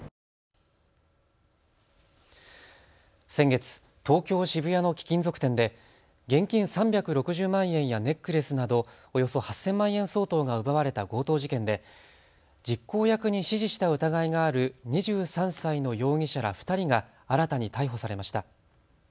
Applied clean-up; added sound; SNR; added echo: none; none; none; none.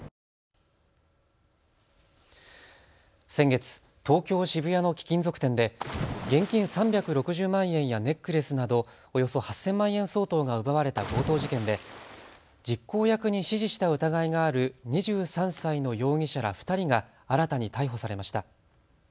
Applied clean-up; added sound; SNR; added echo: none; Splash, splatter; 10 dB; none.